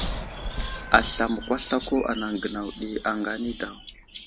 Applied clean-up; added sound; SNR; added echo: none; Thunder; 10 dB; none.